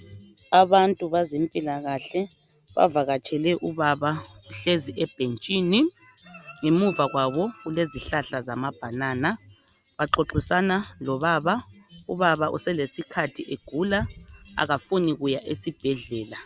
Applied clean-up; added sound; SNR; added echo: none; none; none; none.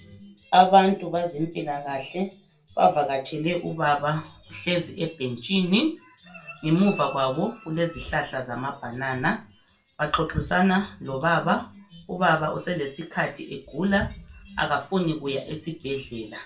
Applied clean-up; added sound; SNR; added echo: none; none; none; reverberation time 0.3 s.